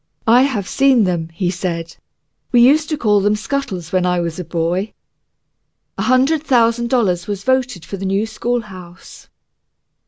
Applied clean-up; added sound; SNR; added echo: none; none; none; none.